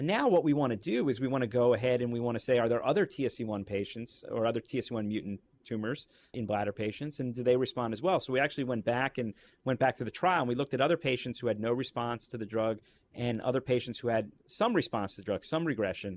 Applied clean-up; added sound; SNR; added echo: none; none; none; none.